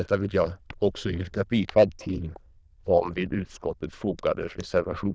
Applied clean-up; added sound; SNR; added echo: neural diffusion model UNIVERSE++.